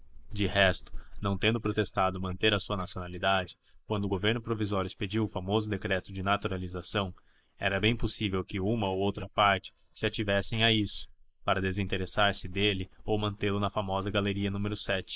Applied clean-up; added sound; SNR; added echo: neural mask model Resemble Enhance denoiser.